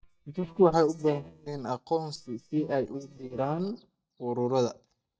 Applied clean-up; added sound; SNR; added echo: neural mask model DeepFilterNet 3.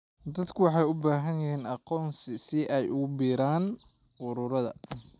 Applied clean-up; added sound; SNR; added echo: none; none; none; none.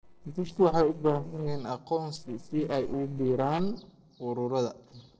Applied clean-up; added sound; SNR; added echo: neural separator model SepFormer DNS4.